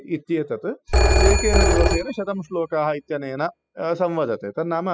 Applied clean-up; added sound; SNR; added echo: classical method spectral subtraction.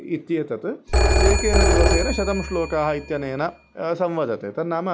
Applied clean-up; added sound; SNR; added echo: none; Telephone; -4 dB; none.